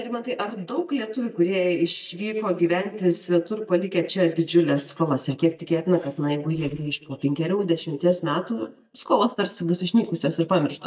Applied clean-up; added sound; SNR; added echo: neural mask model DeepFilterNet 3.